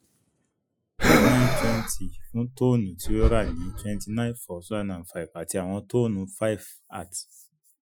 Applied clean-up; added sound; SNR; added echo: classical method Wiener filter.